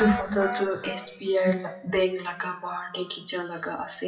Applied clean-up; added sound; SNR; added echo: classical method WPE with log-MMSE.